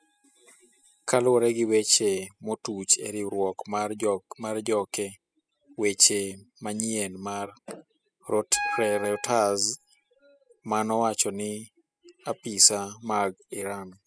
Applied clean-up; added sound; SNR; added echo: classical method spectral subtraction.